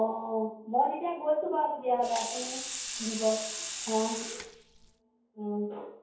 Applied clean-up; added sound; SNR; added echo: none; Sink (filling or washing) / Water tap, faucet; 6 dB; reverberation time 0.7 s.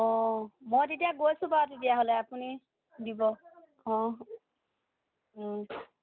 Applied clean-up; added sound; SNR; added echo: none; none; none; none.